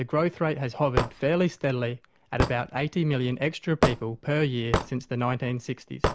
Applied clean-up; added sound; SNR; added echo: none; Hammer / Wood; 5 dB; none.